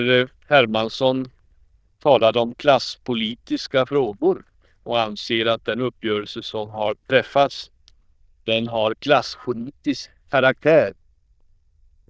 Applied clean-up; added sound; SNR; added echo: neural diffusion model UNIVERSE++.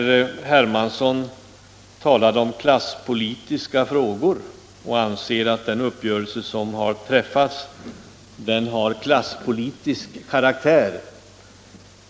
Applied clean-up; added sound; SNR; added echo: none; none; none; none.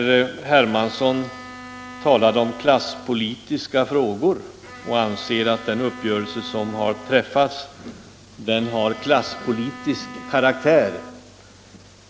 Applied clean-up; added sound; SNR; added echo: none; Bowed string instrument; 17 dB; none.